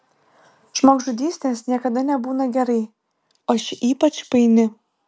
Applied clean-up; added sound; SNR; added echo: none; none; none; none.